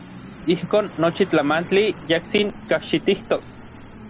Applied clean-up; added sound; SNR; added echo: none; Truck; 16 dB; none.